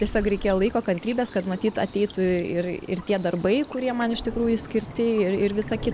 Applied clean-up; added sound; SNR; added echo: none; Stream / Bird vocalization, bird call, bird song; 13 dB; none.